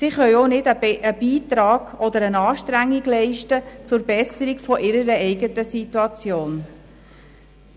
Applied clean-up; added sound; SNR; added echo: none; none; none; none.